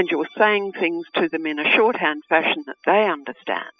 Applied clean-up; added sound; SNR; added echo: classical method spectral subtraction.